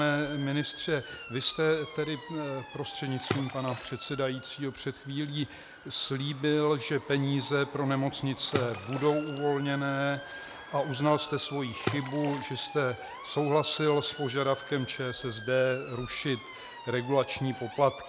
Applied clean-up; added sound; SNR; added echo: none; Water / Splash, splatter + Motor vehicle (road) / Siren; 12 dB; none.